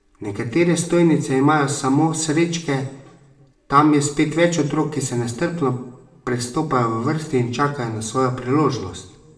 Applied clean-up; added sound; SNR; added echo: none; none; none; reverberation time 0.7 s.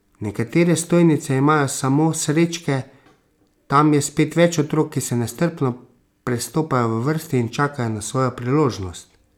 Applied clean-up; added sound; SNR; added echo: none; none; none; none.